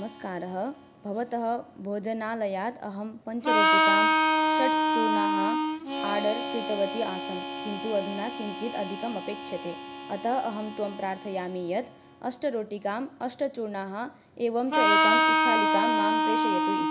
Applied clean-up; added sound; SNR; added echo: none; Harmonica; -4 dB; none.